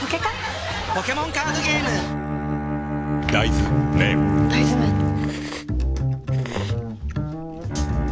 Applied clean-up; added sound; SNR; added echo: none; Bowed string instrument; 1 dB; none.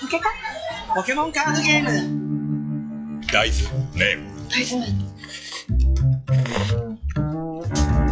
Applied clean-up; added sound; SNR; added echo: classical method log-MMSE.